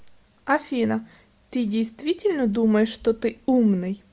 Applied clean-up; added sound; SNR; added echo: none; none; none; none.